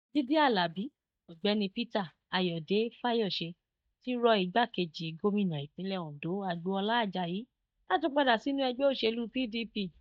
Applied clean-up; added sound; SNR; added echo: neural mask model DeepFilterNet 3.